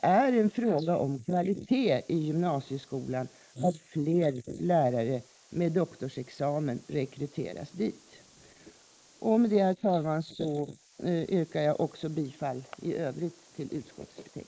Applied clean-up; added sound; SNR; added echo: neural mask model Resemble Enhance denoiser.